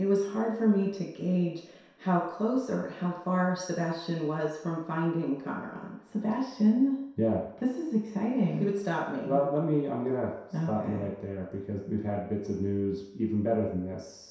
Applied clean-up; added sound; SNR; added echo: none; none; none; reverberation time 0.7 s.